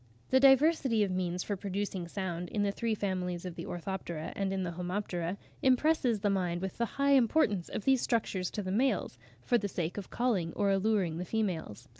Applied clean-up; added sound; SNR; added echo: none; none; none; none.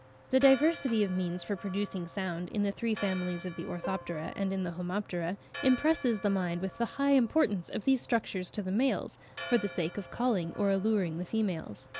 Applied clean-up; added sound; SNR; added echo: none; Plucked string instrument + Church bell; 16 dB; none.